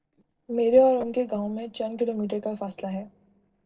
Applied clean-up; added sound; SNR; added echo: neural separator model SepFormer DNS4.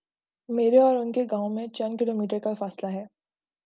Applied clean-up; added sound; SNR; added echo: none; none; none; none.